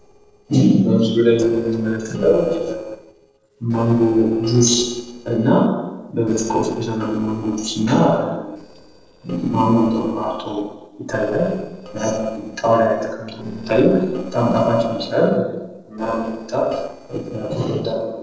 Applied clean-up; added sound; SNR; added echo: neural separator model SepFormer DNS4.